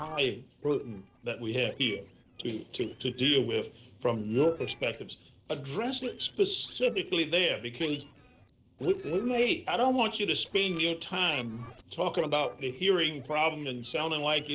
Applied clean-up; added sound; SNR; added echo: neural separator model SepFormer DNS4.